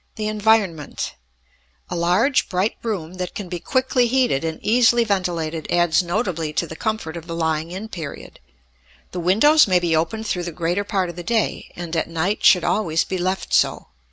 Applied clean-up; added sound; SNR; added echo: none; none; none; none.